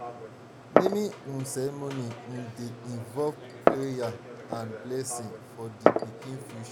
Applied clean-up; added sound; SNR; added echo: none; Glass; -4 dB; none.